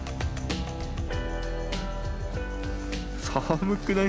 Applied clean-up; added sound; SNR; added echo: none; none; none; none.